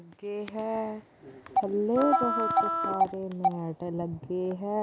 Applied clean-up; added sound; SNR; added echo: none; Telephone + Wind instrument, woodwind instrument; -3 dB; none.